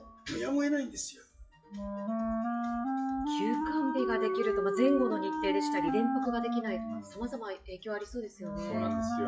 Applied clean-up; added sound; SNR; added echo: classical method WPE with log-MMSE.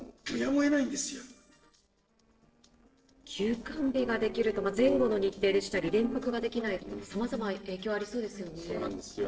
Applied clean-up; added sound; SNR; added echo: neural separator model SepFormer DNS4.